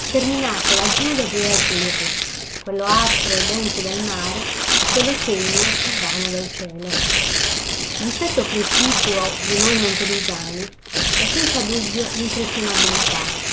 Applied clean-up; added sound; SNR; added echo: none; Tearing; -4 dB; none.